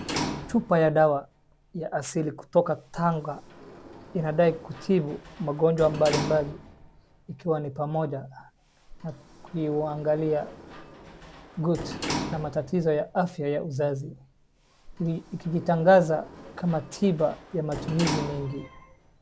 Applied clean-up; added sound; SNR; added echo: none; Sliding door; 12 dB; none.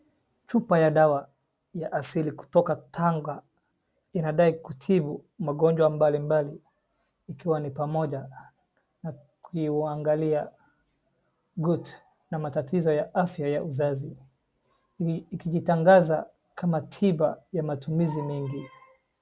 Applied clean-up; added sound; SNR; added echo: none; none; none; none.